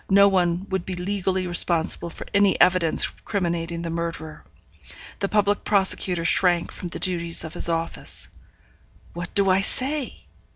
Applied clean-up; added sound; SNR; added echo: none; none; none; none.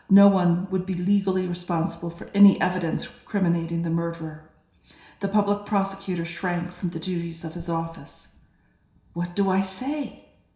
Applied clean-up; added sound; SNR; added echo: none; none; none; reverberation time 0.7 s.